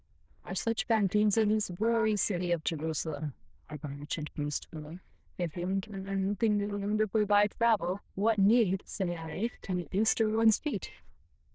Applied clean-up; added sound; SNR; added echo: neural diffusion model UNIVERSE++.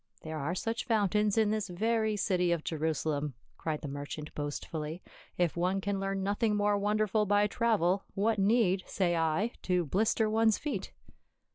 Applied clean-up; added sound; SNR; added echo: none; none; none; none.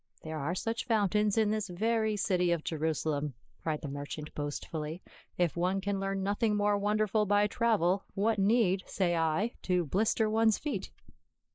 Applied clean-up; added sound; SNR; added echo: neural mask model Resemble Enhance denoiser.